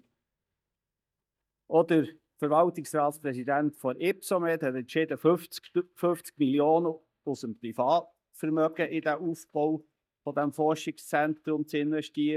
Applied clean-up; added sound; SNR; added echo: neural mask model DeepFilterNet 3.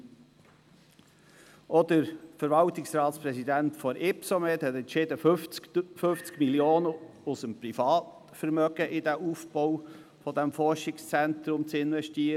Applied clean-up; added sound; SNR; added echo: none; none; none; none.